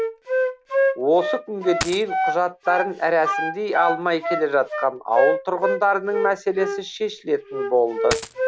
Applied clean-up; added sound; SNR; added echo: none; Wind instrument, woodwind instrument + Coin (dropping); 3 dB; none.